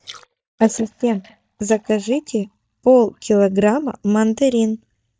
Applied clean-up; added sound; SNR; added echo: neural mask model DeepFilterNet 3.